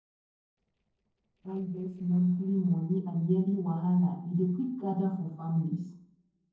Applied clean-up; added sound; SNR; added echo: neural separator model SepFormer DNS4.